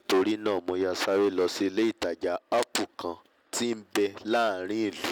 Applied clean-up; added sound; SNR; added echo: none; none; none; none.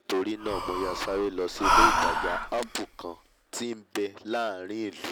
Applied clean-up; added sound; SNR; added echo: none; Breathing; -3 dB; none.